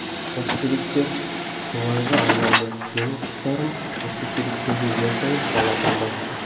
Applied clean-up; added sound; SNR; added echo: none; Truck; -1 dB; reverberation time 2.8 s.